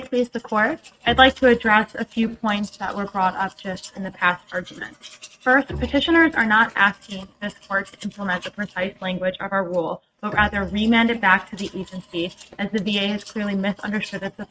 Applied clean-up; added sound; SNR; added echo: neural mask model RNNoise.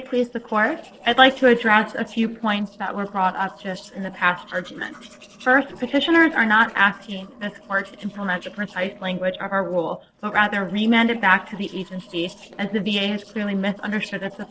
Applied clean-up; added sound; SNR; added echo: neural separator model SepFormer DNS4.